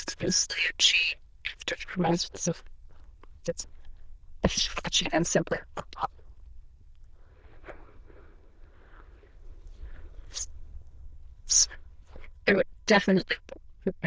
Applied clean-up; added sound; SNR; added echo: neural diffusion model UNIVERSE++.